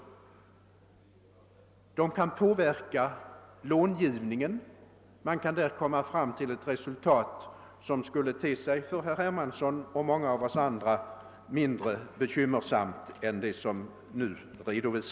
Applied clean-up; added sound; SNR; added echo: none; none; none; none.